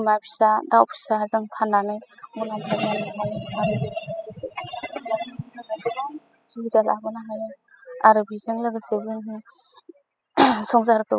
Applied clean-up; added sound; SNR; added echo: classical method spectral subtraction.